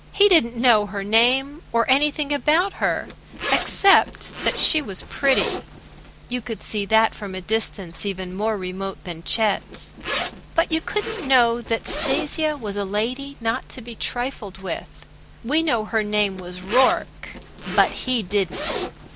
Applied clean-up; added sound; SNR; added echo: none; Zipper (clothing); 11 dB; none.